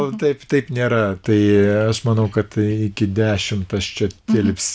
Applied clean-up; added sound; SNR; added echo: none; none; none; none.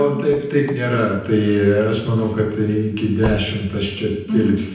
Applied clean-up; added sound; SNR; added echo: none; Slam / Car; 16 dB; reverberation time 0.9 s.